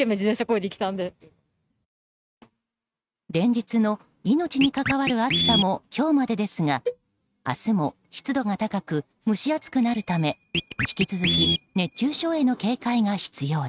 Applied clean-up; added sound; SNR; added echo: neural mask model RNNoise.